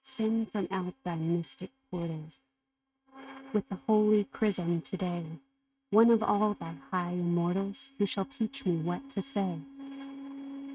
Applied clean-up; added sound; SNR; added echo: neural mask model RNNoise.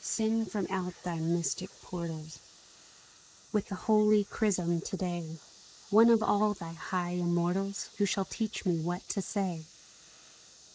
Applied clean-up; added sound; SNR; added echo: neural mask model Resemble Enhance denoiser.